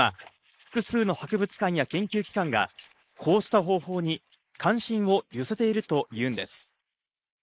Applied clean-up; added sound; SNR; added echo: neural mask model Resemble Enhance denoiser.